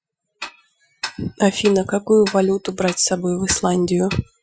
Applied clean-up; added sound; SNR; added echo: classical method Wiener filter.